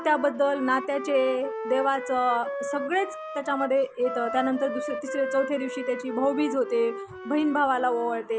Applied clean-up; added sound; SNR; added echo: none; Wind instrument, woodwind instrument; 9 dB; none.